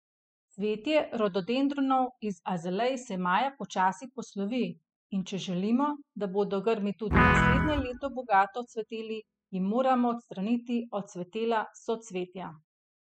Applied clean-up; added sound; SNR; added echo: classical method spectral subtraction.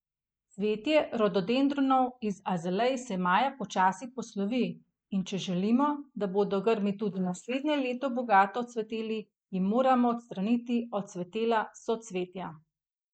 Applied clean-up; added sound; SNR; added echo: neural mask model Resemble Enhance denoiser.